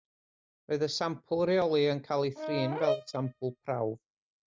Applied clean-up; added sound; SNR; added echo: neural mask model RNNoise.